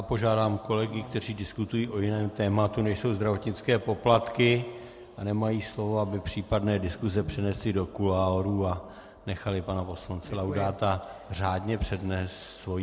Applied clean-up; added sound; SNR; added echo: none; none; none; none.